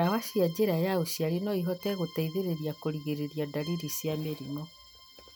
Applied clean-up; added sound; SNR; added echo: none; Accordion; 20 dB; none.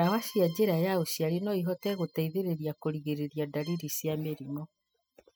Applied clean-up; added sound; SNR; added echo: classical method spectral subtraction.